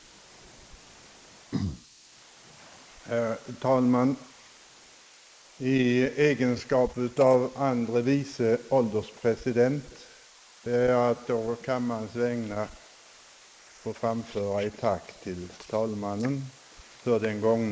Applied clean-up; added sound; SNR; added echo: neural mask model Resemble Enhance denoiser.